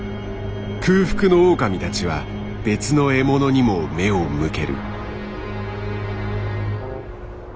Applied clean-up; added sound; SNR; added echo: none; Brass instrument; 17 dB; none.